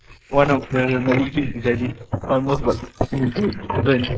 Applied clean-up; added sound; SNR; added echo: neural mask model Resemble Enhance denoiser.